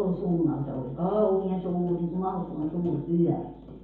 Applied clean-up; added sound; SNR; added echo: none; none; none; reverberation time 0.7 s.